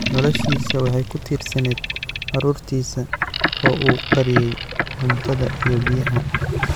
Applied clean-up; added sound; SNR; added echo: none; Boat, Water vehicle; 2 dB; none.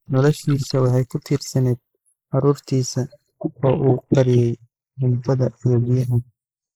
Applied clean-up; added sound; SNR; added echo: neural mask model Resemble Enhance denoiser.